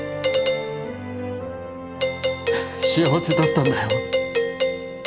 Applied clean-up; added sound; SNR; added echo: none; Doorbell; -2 dB; none.